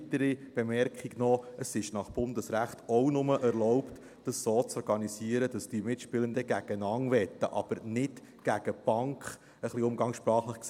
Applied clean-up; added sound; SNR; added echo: none; none; none; none.